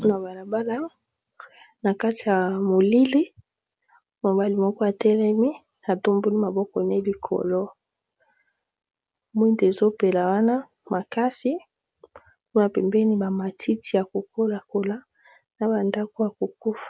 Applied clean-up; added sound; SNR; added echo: none; none; none; none.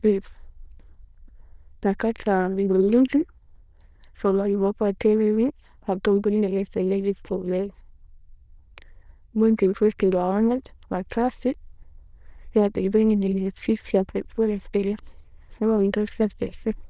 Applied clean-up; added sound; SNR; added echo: neural diffusion model UNIVERSE++.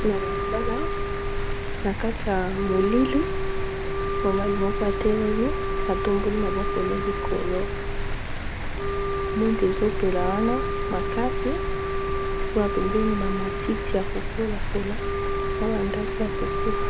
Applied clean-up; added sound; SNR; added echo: none; Wind instrument, woodwind instrument + Rain; -2 dB; none.